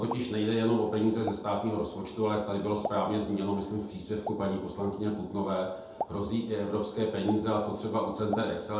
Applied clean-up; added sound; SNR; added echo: none; Explosion; 14 dB; reverberation time 0.8 s.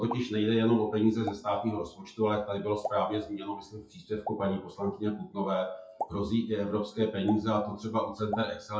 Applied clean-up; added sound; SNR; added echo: classical method WPE with log-MMSE.